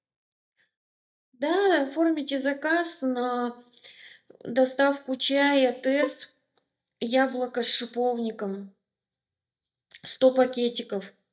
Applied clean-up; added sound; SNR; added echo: neural mask model DeepFilterNet 3.